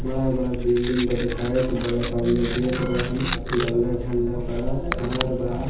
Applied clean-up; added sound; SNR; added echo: none; Tearing; 5 dB; reverberation time 0.8 s.